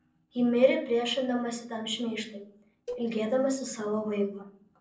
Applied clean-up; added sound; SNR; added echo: neural separator model SepFormer DNS4.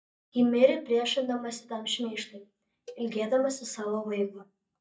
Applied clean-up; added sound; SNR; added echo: neural mask model DeepFilterNet 3.